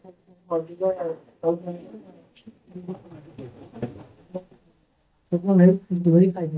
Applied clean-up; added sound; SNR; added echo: neural mask model DeepFilterNet 3.